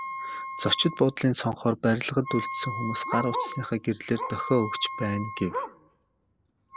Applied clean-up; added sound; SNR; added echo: none; Wind instrument, woodwind instrument + Bark; 8 dB; none.